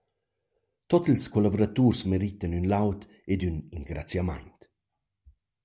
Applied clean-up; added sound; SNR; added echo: none; none; none; none.